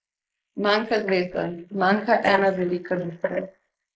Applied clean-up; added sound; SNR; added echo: neural mask model Resemble Enhance denoiser.